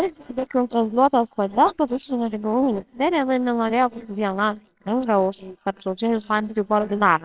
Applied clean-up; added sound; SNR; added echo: neural separator model SepFormer WHAMR!.